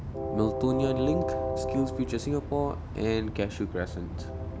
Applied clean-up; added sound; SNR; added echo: none; Train; 2 dB; none.